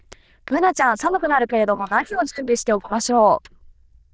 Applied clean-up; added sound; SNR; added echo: neural diffusion model UNIVERSE++.